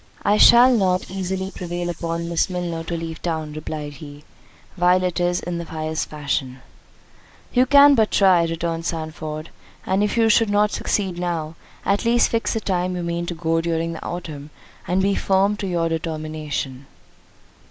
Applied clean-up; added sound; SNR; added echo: neural mask model Resemble Enhance denoiser.